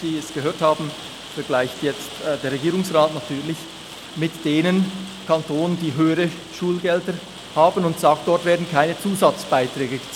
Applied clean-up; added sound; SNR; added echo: none; Rain; 15 dB; none.